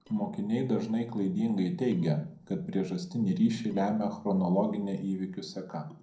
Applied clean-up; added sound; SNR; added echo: neural separator model SepFormer DNS4.